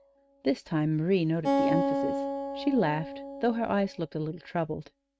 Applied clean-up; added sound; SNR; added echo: neural mask model RNNoise.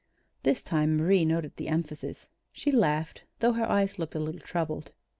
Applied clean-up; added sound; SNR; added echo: none; none; none; none.